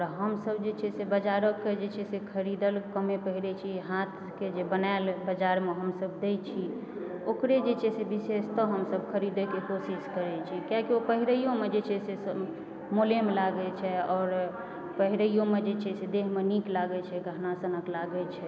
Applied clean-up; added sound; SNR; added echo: none; none; none; none.